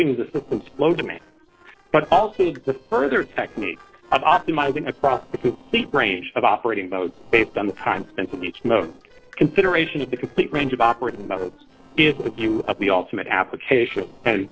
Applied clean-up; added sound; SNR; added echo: neural separator model SepFormer DNS4.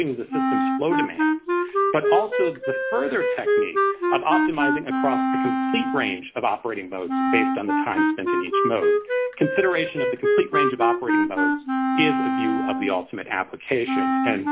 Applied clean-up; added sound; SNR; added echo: none; Wind instrument, woodwind instrument; -3 dB; none.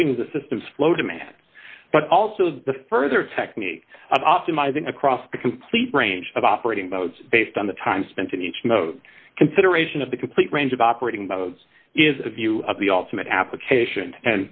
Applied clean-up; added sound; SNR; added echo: none; none; none; none.